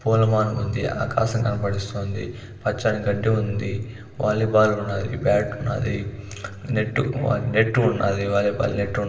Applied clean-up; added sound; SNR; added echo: none; none; none; reverberation time 1.8 s.